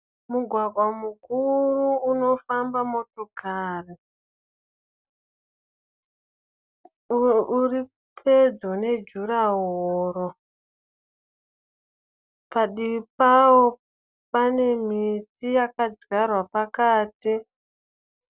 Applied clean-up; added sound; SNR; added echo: none; none; none; none.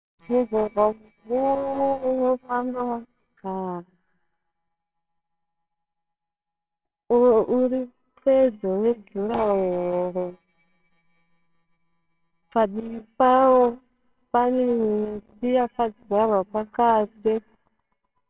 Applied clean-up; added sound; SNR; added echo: neural separator model SepFormer WHAMR!.